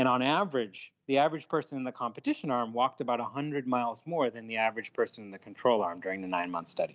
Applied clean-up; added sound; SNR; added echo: none; none; none; none.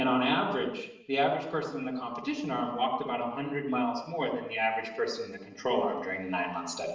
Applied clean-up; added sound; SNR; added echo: none; none; none; reverberation time 0.8 s.